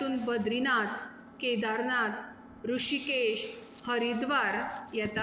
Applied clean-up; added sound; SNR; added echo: none; Engine + Crumpling, crinkling; 17 dB; none.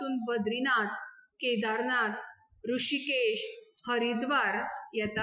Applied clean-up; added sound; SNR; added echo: classical method Wiener filter.